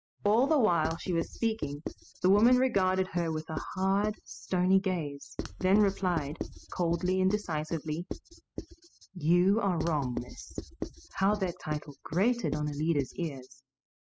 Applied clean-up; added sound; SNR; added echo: classical method spectral subtraction.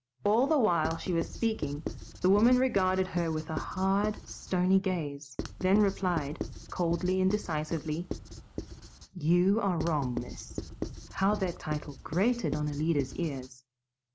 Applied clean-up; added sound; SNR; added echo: none; Writing; 10 dB; none.